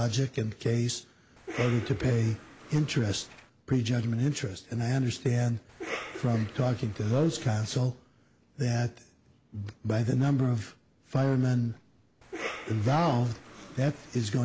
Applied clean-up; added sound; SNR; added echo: none; Cough; 13 dB; none.